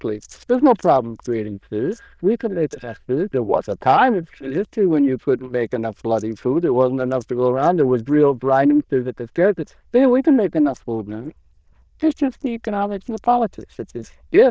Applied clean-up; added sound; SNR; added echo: neural diffusion model UNIVERSE++.